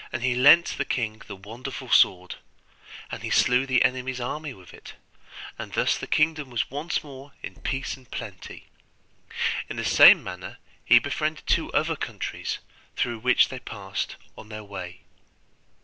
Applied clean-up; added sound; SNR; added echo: neural separator model SepFormer DNS4.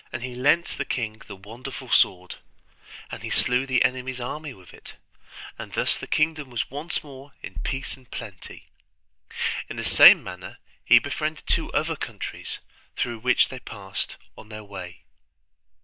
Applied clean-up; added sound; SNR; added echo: neural mask model DeepFilterNet 3.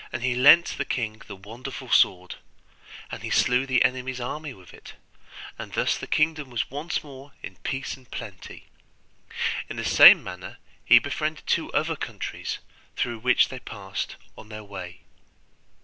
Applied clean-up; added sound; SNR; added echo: none; none; none; none.